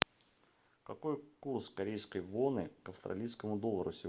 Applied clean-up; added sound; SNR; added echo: none; none; none; none.